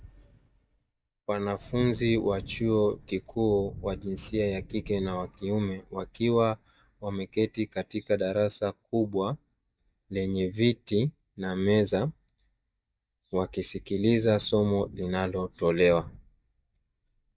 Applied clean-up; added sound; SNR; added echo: neural mask model DeepFilterNet 3.